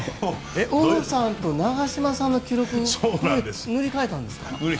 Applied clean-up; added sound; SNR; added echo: none; Bell; 19 dB; none.